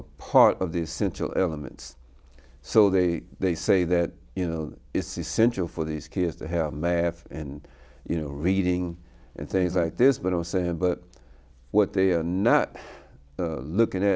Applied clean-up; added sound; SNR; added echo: none; none; none; none.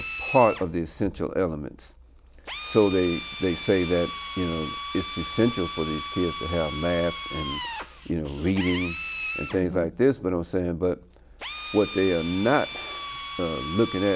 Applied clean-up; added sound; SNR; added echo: none; Drill; 9 dB; none.